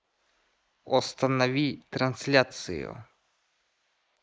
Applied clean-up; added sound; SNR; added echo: neural mask model Resemble Enhance denoiser.